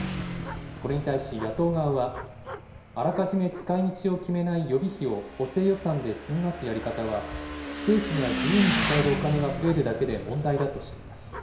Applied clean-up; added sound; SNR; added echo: none; Motorcycle / Engine; 6 dB; reverberation time 0.7 s.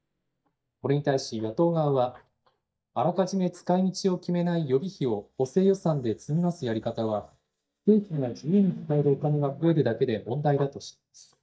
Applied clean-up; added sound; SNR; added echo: neural mask model DeepFilterNet 3.